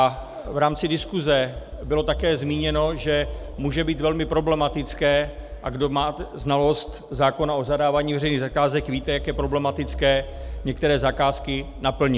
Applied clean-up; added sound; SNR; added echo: none; Accelerating, revving, vroom; 12 dB; none.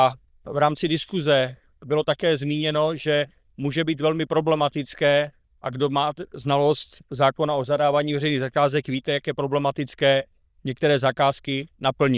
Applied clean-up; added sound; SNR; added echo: neural diffusion model UNIVERSE++.